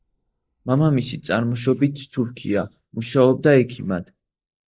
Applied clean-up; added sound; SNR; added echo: neural mask model Resemble Enhance denoiser.